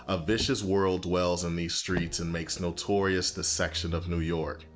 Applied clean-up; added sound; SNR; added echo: none; Motor vehicle (road); 13 dB; none.